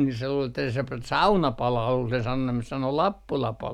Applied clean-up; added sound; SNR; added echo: none; Buzz; 13 dB; none.